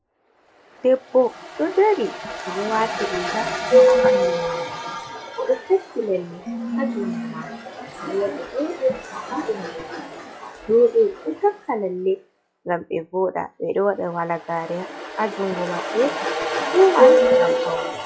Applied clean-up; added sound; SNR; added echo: classical method WPE with log-MMSE.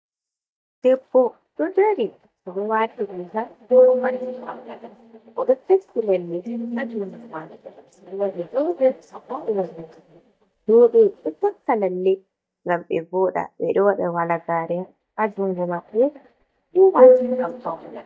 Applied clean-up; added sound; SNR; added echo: neural mask model DeepFilterNet 3.